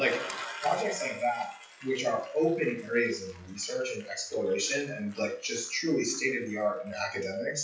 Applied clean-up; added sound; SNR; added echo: classical method WPE with log-MMSE.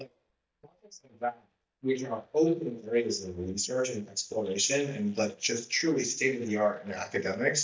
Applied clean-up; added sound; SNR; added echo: neural mask model DeepFilterNet 3.